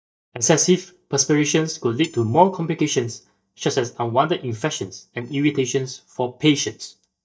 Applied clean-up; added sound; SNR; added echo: neural mask model DeepFilterNet 3.